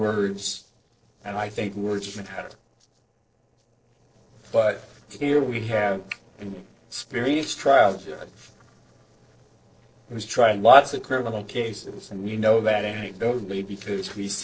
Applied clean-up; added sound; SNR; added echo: neural separator model SepFormer DNS4.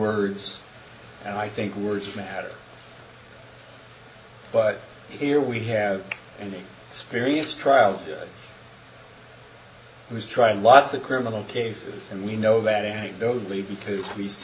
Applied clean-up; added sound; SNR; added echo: none; none; none; none.